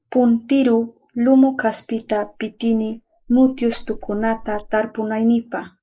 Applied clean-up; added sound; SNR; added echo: neural mask model Resemble Enhance denoiser.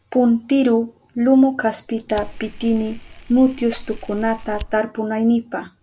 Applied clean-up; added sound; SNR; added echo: none; Fire; 14 dB; none.